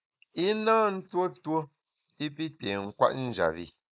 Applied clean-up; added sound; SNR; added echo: neural mask model Resemble Enhance denoiser.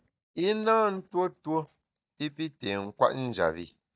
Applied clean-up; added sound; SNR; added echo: neural mask model DeepFilterNet 3.